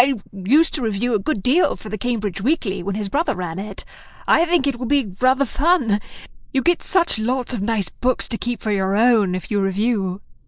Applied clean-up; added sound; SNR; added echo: neural mask model Resemble Enhance denoiser.